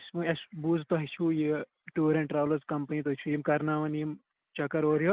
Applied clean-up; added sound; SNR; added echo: none; none; none; none.